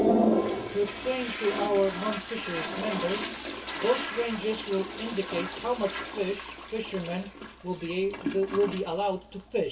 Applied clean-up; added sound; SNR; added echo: none; Toilet flush; 2 dB; reverberation time 0.2 s.